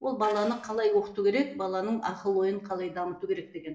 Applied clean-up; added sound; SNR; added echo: neural separator model SepFormer DNS4.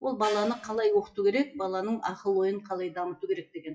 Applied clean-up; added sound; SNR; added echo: classical method WPE with log-MMSE.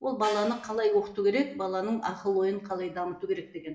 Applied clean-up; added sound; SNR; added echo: none; Gong; 17 dB; reverberation time 0.6 s.